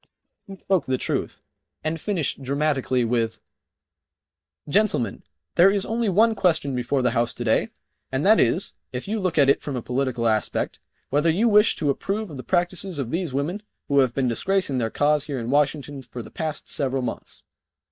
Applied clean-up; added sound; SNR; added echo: neural mask model DeepFilterNet 3.